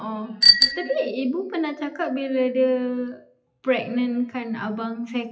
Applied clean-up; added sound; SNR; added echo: classical method WPE with log-MMSE.